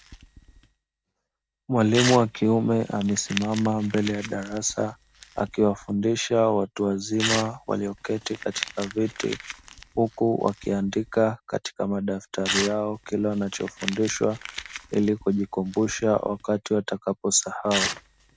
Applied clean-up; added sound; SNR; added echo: none; Crumpling, crinkling / Tearing; 11 dB; none.